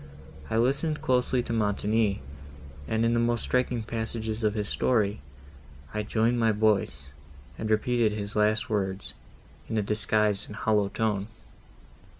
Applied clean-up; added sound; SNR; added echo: none; none; none; none.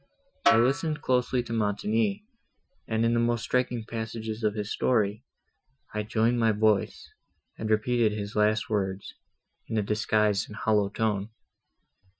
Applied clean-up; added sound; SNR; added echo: classical method Wiener filter.